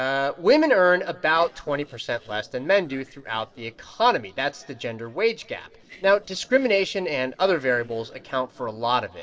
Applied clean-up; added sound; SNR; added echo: neural separator model SepFormer DNS4.